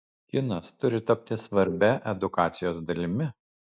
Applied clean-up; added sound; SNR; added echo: neural mask model Resemble Enhance denoiser.